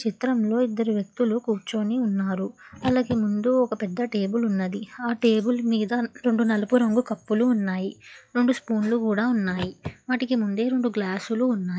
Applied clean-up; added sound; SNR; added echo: classical method log-MMSE.